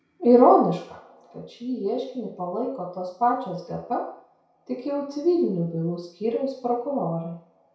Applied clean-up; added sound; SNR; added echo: none; none; none; reverberation time 0.6 s.